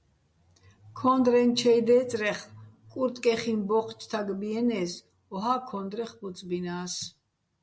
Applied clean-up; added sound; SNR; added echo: none; none; none; none.